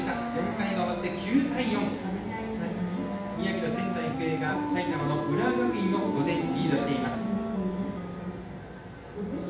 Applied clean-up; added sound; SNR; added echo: none; Wind instrument, woodwind instrument; 4 dB; reverberation time 0.9 s.